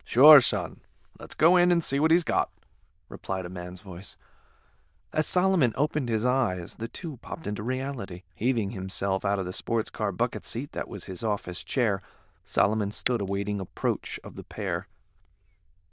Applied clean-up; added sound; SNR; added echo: neural diffusion model UNIVERSE++.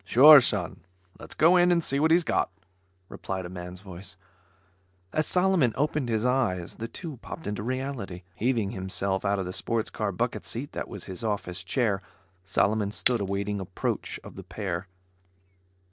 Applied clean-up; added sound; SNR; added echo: neural separator model SepFormer DNS4.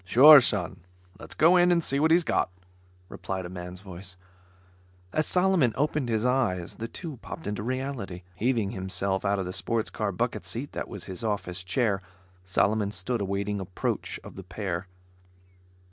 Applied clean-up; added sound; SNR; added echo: none; none; none; none.